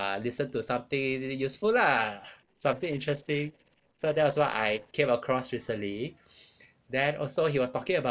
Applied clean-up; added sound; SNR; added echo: neural separator model SepFormer DNS4.